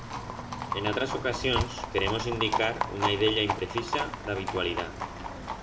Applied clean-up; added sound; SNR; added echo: none; Livestock, farm animals, working animals; 2 dB; reverberation time 0.5 s.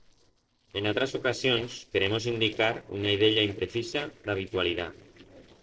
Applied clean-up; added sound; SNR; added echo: neural separator model SepFormer DNS4.